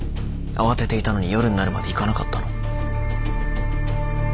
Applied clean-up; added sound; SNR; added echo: none; none; none; none.